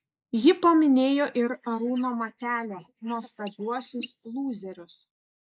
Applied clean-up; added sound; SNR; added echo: neural mask model Resemble Enhance denoiser.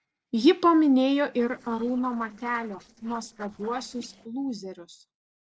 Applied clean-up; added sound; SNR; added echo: neural separator model SepFormer DNS4.